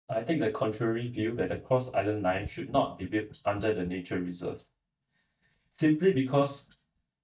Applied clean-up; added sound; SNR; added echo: neural mask model DeepFilterNet 3.